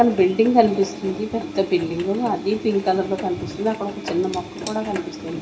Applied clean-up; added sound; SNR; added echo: none; Engine; 12 dB; reverberation time 1.3 s.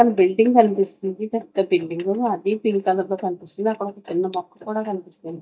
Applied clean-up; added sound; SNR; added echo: neural mask model DeepFilterNet 3.